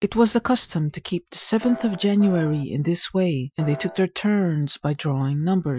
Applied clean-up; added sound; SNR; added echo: classical method Wiener filter.